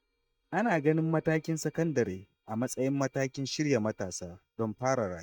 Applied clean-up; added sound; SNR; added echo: neural mask model DeepFilterNet 3.